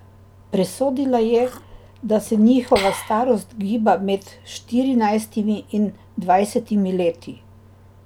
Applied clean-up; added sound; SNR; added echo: none; Liquid; 15 dB; none.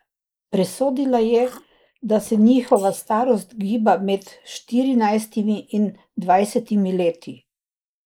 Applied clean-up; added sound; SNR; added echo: neural mask model Resemble Enhance denoiser.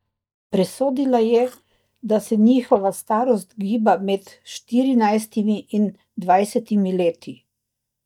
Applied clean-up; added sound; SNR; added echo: neural mask model DeepFilterNet 3.